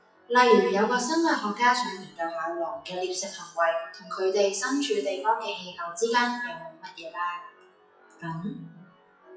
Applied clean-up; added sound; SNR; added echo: classical method WPE with log-MMSE.